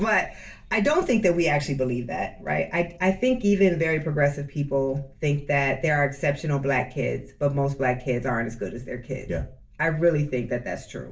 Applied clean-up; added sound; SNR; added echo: none; none; none; reverberation time 0.3 s.